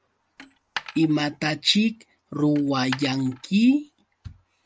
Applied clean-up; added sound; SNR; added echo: none; Coin (dropping); 15 dB; none.